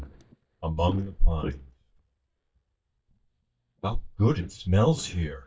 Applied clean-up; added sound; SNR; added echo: neural mask model DeepFilterNet 3.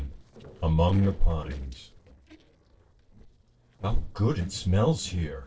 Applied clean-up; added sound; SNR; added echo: neural separator model SepFormer DNS4.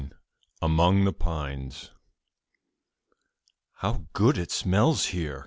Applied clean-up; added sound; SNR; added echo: none; none; none; none.